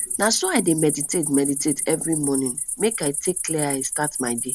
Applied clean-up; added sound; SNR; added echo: none; Cricket; 3 dB; none.